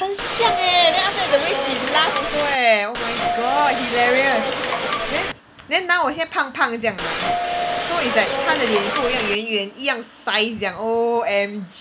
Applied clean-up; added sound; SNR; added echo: none; Subway, metro, underground / Doorbell; 2 dB; none.